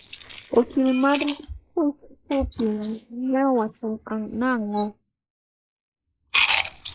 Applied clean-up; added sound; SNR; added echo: neural mask model Resemble Enhance denoiser.